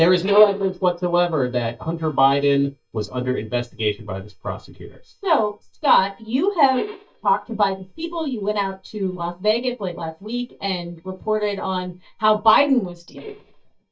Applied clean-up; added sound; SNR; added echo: neural mask model DeepFilterNet 3.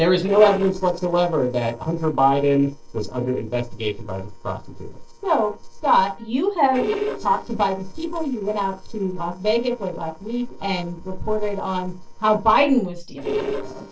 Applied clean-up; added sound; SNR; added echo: neural separator model SepFormer DNS4.